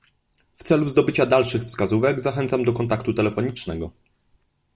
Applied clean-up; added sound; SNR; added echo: none; none; none; none.